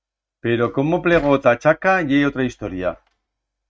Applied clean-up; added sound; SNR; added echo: neural mask model RNNoise.